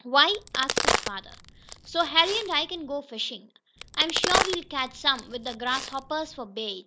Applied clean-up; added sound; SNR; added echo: none; Crack; 4 dB; none.